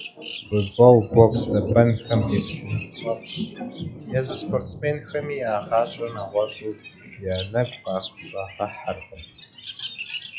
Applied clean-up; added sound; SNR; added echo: classical method log-MMSE.